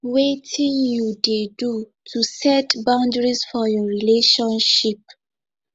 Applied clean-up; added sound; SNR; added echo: none; none; none; none.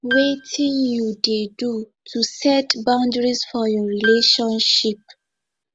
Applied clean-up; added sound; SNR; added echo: none; Piano; 10 dB; none.